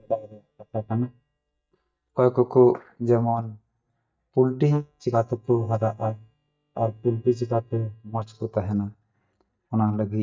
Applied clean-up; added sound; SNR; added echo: neural mask model DeepFilterNet 3.